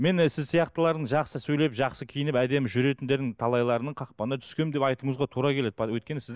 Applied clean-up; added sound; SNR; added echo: none; none; none; none.